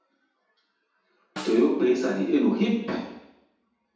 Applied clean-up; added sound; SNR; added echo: none; Snare drum; 19 dB; reverberation time 0.9 s.